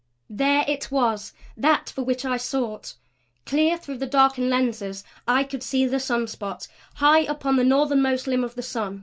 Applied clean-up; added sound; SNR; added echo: none; none; none; none.